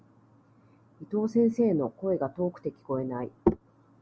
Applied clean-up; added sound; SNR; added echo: none; none; none; none.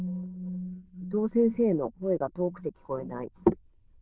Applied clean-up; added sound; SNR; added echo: neural diffusion model UNIVERSE++.